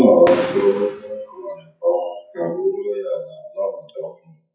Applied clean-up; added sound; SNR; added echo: classical method WPE with log-MMSE.